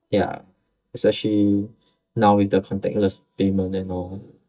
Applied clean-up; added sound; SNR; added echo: neural mask model DeepFilterNet 3.